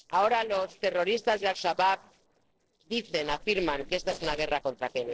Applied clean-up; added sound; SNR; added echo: neural separator model SepFormer DNS4.